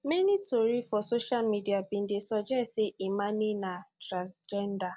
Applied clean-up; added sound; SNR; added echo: none; none; none; none.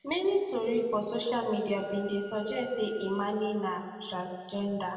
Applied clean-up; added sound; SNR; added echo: none; Wind instrument, woodwind instrument; 19 dB; reverberation time 2.0 s.